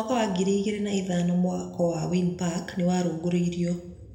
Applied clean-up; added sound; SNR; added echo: none; none; none; reverberation time 0.8 s.